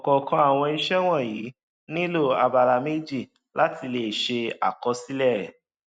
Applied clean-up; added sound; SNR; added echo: none; none; none; none.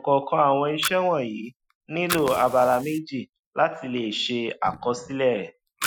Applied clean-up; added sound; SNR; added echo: classical method Wiener filter.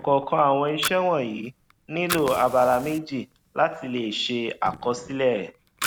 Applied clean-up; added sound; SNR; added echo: none; Fire; 13 dB; none.